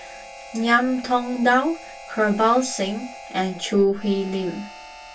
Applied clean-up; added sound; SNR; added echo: none; Harmonica; 17 dB; reverberation time 0.2 s.